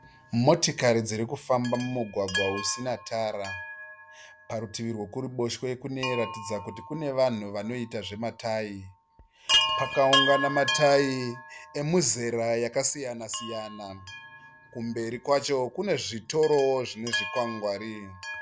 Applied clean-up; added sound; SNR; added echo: none; Chime; 6 dB; none.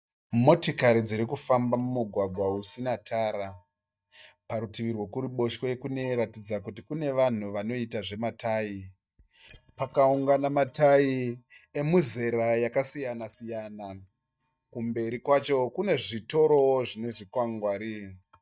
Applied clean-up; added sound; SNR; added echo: neural mask model DeepFilterNet 3.